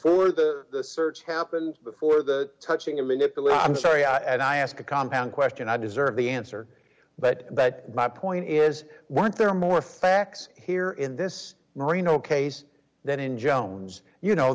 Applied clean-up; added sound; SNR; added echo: none; none; none; none.